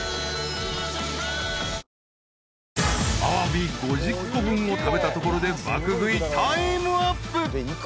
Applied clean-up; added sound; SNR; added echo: none; none; none; none.